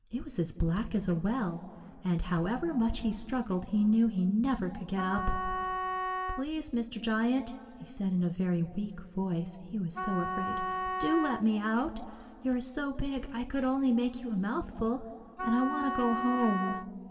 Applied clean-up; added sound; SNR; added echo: none; Wind instrument, woodwind instrument; 5 dB; reverberation time 1.8 s.